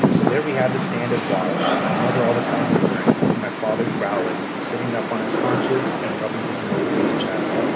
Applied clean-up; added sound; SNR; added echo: none; Rain; -4 dB; none.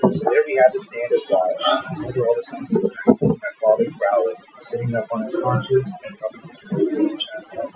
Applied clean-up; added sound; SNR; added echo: classical method Wiener filter.